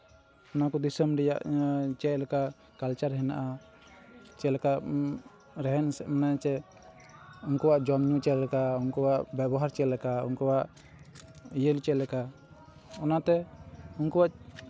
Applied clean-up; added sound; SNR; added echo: none; none; none; none.